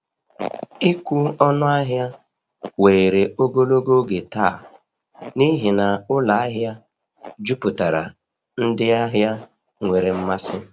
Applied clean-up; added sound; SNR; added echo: none; none; none; none.